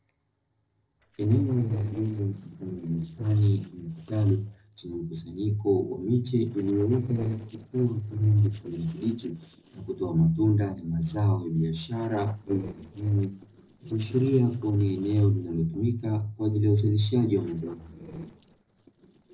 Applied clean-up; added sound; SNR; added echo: neural separator model SepFormer DNS4.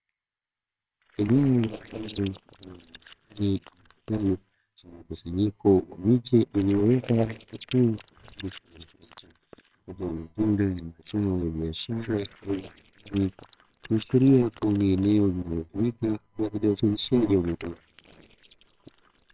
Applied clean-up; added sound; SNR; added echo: neural separator model SepFormer WHAMR!.